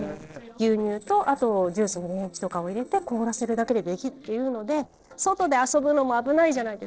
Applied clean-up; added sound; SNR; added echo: neural separator model SepFormer DNS4.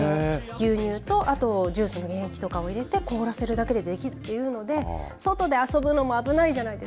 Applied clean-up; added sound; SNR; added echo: none; none; none; none.